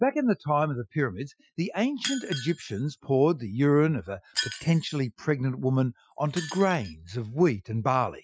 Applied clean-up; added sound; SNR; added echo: classical method Wiener filter.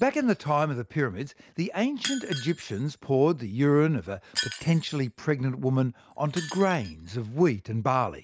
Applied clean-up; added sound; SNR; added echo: none; Shatter; 16 dB; none.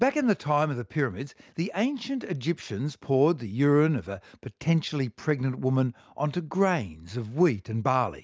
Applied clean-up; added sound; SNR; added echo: none; none; none; none.